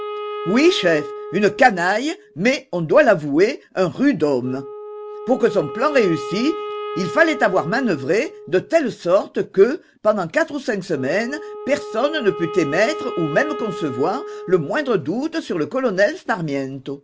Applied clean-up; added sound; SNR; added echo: none; Wind instrument, woodwind instrument; 12 dB; none.